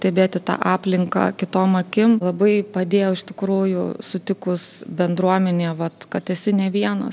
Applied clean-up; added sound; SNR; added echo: none; none; none; none.